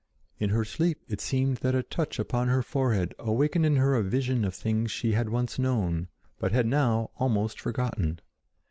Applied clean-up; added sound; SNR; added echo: none; none; none; none.